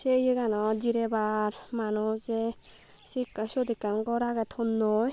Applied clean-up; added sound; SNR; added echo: none; none; none; none.